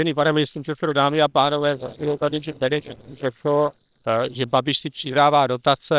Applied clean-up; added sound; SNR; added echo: neural separator model SepFormer WHAM!.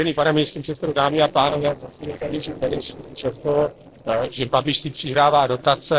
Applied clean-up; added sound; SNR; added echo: neural separator model SepFormer DNS4.